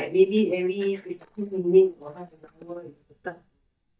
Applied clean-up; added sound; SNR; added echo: neural mask model DeepFilterNet 3.